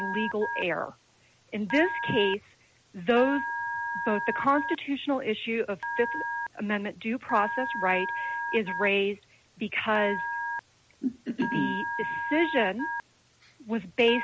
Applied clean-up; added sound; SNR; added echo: none; Telephone; 6 dB; none.